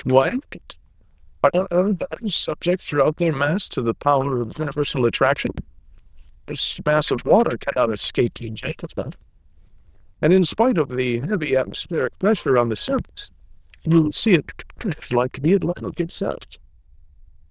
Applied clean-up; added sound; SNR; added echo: neural diffusion model UNIVERSE++.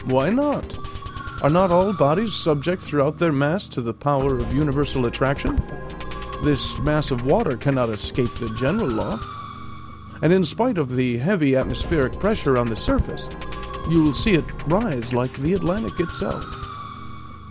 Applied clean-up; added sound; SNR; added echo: none; Musical instrument; 9 dB; none.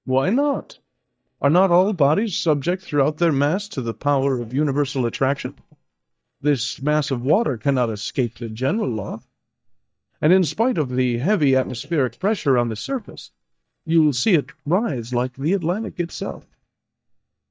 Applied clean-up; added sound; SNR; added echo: neural mask model DeepFilterNet 3.